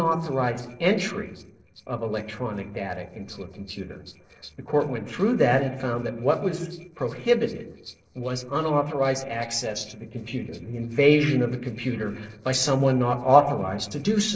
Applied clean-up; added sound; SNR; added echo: neural separator model SepFormer DNS4.